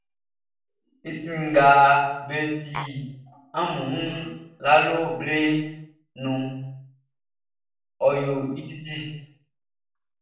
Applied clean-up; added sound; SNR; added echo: neural separator model SepFormer DNS4.